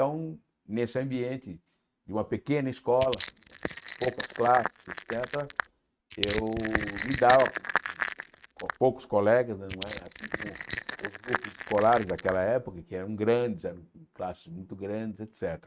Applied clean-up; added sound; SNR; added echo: neural mask model RNNoise.